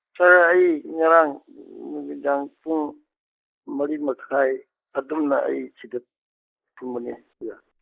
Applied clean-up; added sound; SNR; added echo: neural mask model Resemble Enhance denoiser.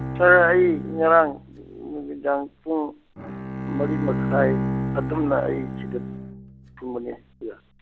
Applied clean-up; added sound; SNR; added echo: none; Bowed string instrument; 7 dB; none.